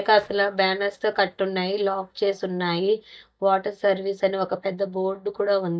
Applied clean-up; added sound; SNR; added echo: neural mask model DeepFilterNet 3.